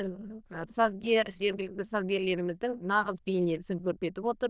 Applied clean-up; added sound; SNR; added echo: neural diffusion model UNIVERSE++.